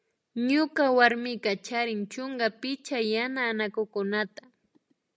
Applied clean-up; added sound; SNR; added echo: none; none; none; none.